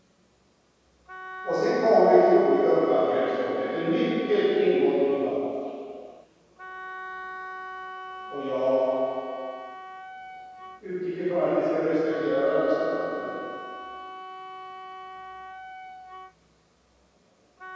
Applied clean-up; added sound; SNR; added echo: none; Wind instrument, woodwind instrument; 14 dB; reverberation time 2.2 s.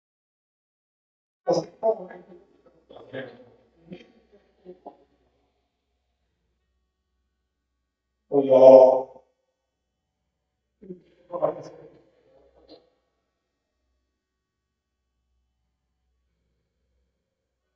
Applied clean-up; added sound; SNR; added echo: neural mask model DeepFilterNet 3.